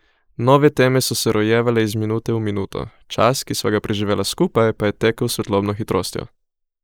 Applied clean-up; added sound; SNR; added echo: neural mask model Resemble Enhance denoiser.